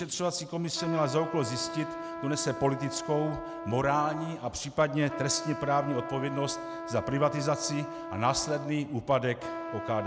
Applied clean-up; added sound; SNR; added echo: none; Trumpet; 9 dB; none.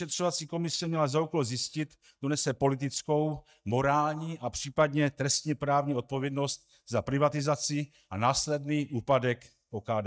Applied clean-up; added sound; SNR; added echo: neural mask model DeepFilterNet 3.